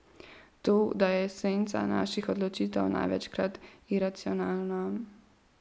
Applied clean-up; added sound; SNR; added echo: none; none; none; none.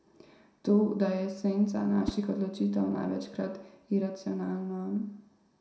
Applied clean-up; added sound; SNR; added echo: none; Whoosh, swoosh, swish; 13 dB; reverberation time 0.5 s.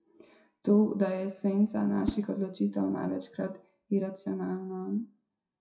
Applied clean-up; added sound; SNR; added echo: classical method WPE with log-MMSE.